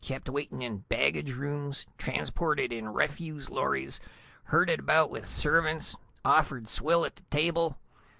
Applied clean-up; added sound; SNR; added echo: none; Boom; 18 dB; none.